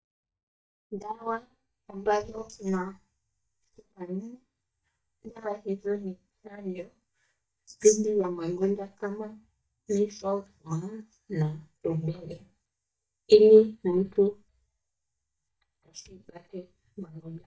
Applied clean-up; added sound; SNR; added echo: neural mask model DeepFilterNet 3.